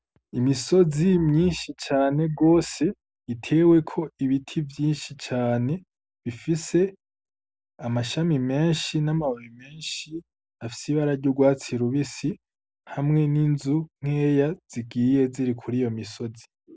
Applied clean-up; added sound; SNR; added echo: none; none; none; none.